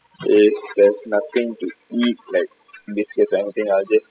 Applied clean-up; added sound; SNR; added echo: classical method spectral subtraction.